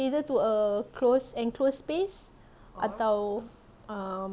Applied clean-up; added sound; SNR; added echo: none; none; none; none.